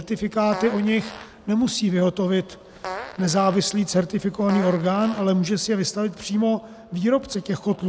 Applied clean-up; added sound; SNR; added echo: none; Fart; 15 dB; none.